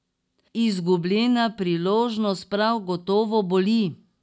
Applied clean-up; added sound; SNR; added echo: none; none; none; none.